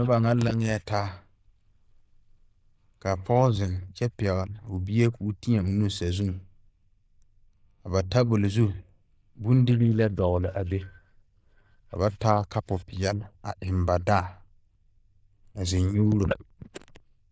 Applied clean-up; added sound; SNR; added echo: neural diffusion model UNIVERSE++.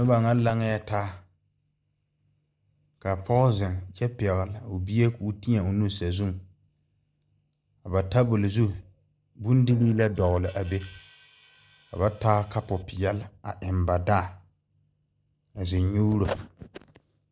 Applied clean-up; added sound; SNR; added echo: neural separator model SepFormer DNS4.